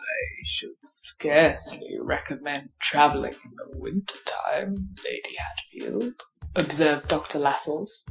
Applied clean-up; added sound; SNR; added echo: classical method Wiener filter.